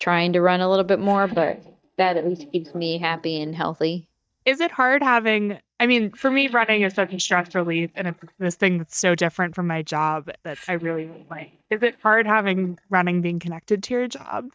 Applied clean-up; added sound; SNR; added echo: neural mask model DeepFilterNet 3.